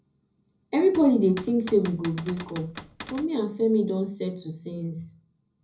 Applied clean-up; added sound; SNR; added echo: none; Cupboard open or close / Door; 15 dB; reverberation time 0.4 s.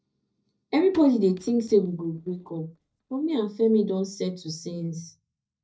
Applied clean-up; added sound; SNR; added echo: neural mask model DeepFilterNet 3.